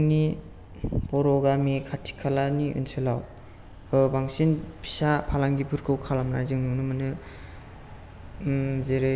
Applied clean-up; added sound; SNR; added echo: none; none; none; none.